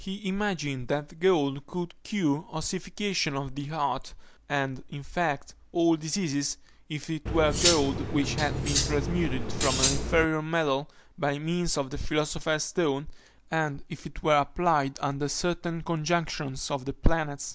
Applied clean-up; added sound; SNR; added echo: none; Cutlery, silverware; 0 dB; none.